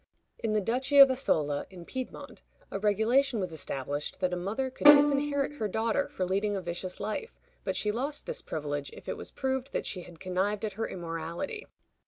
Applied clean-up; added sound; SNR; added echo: none; Bowed string instrument; -2 dB; none.